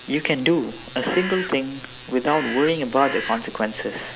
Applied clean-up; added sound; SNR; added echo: none; Bird; 7 dB; none.